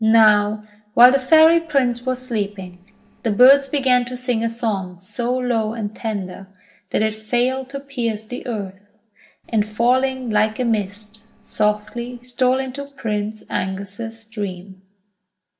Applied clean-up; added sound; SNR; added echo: neural separator model SepFormer DNS4.